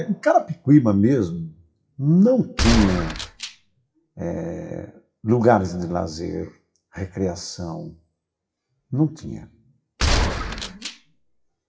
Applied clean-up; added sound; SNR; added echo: classical method WPE with log-MMSE.